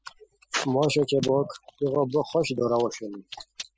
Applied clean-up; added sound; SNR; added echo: classical method spectral subtraction.